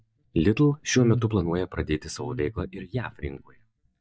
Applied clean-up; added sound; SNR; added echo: neural mask model DeepFilterNet 3.